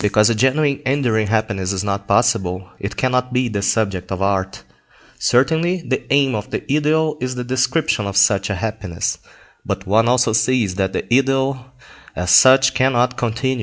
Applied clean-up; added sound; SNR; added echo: none; none; none; none.